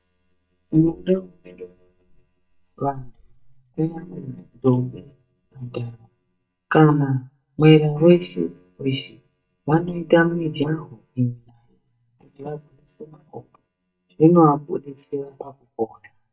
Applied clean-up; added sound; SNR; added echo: neural mask model DeepFilterNet 3.